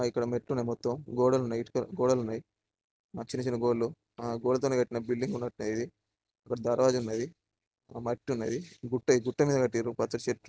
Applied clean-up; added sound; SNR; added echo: none; none; none; none.